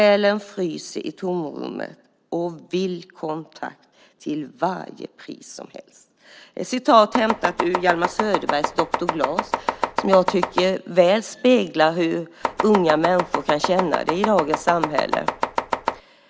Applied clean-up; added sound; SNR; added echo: none; Domestic sounds, home sounds; 3 dB; none.